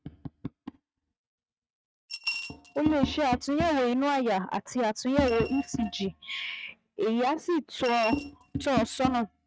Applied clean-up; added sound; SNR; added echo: neural mask model RNNoise.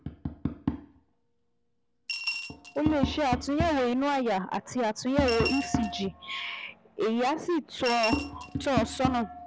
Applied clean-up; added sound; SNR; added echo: none; Coin (dropping) / Glass + Tap; 5 dB; none.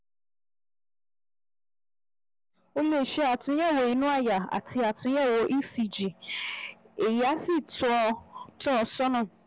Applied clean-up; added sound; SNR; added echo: none; none; none; none.